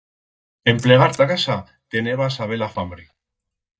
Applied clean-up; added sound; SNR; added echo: neural mask model DeepFilterNet 3.